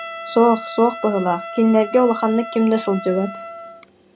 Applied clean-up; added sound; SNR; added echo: none; Trumpet; 13 dB; none.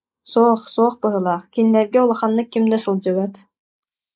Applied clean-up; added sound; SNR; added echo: neural mask model Resemble Enhance denoiser.